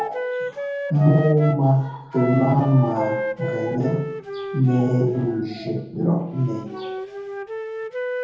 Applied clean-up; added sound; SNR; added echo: none; Wind instrument, woodwind instrument; 8 dB; reverberation time 0.7 s.